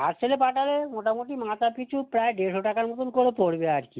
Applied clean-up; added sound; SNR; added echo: none; none; none; none.